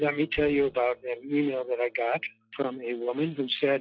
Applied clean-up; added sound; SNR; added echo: classical method log-MMSE.